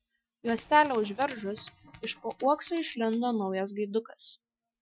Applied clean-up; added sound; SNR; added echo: classical method Wiener filter.